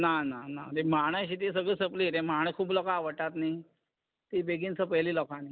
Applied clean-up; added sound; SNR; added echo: none; none; none; none.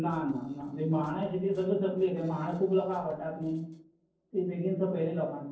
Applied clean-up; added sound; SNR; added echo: neural separator model SepFormer DNS4.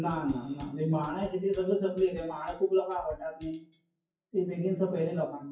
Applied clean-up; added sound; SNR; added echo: classical method WPE with log-MMSE.